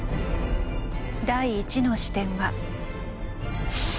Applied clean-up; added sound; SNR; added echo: none; none; none; none.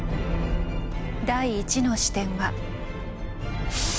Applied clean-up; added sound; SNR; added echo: none; Bass guitar; 14 dB; none.